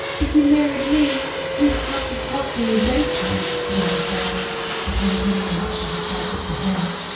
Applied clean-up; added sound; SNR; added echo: none; Fixed-wing aircraft, airplane; 2 dB; reverberation time 0.6 s.